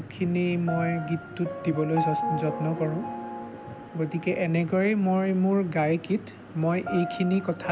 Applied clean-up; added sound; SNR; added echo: none; Piano; 9 dB; none.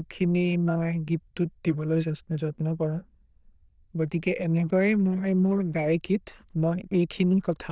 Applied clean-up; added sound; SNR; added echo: neural diffusion model UNIVERSE++.